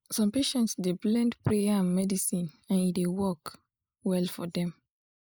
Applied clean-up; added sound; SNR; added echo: neural mask model Resemble Enhance denoiser.